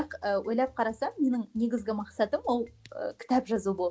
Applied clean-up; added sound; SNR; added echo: none; none; none; none.